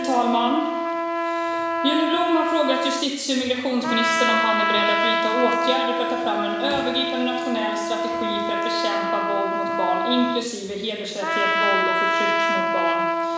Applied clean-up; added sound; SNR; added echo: none; Trumpet; -1 dB; reverberation time 1.0 s.